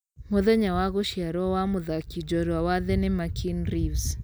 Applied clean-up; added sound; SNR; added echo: none; none; none; none.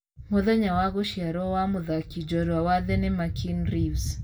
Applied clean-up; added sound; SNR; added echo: none; none; none; reverberation time 0.2 s.